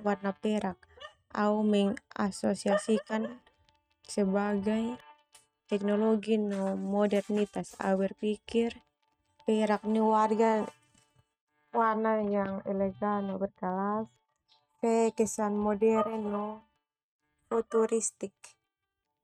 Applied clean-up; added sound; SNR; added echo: neural mask model RNNoise.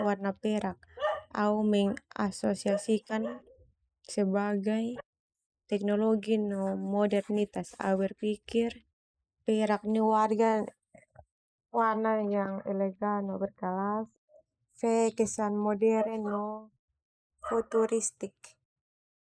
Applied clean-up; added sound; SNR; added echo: neural mask model Resemble Enhance denoiser.